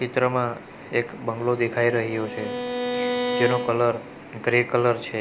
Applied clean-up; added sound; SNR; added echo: none; Bowed string instrument; 7 dB; none.